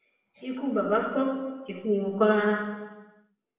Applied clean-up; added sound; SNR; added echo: none; none; none; reverberation time 1.0 s.